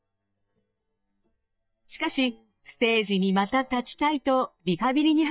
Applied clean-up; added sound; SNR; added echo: neural mask model DeepFilterNet 3.